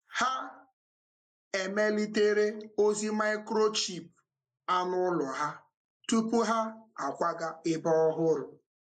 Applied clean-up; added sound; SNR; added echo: neural mask model Resemble Enhance denoiser.